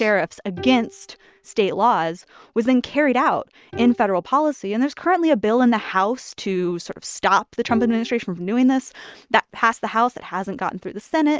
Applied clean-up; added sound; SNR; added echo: neural mask model RNNoise.